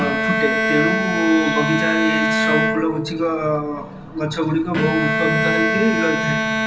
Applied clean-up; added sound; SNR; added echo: none; Bowed string instrument; 0 dB; reverberation time 1.1 s.